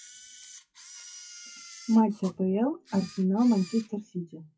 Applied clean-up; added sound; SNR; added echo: classical method WPE with log-MMSE.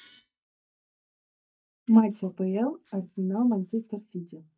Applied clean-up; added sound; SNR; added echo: neural mask model DeepFilterNet 3.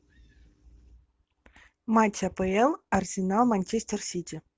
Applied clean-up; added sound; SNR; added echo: none; none; none; none.